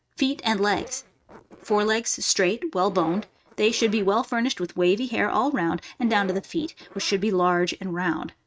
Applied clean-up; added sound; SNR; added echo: neural mask model RNNoise.